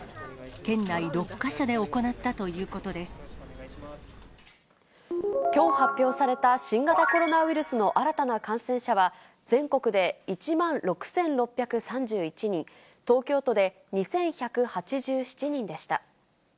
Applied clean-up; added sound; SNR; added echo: none; none; none; none.